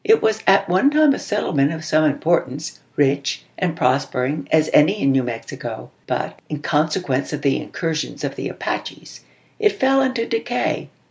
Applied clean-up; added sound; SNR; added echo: none; none; none; none.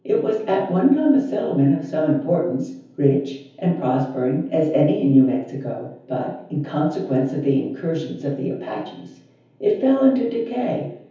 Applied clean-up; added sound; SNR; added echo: none; none; none; reverberation time 0.7 s.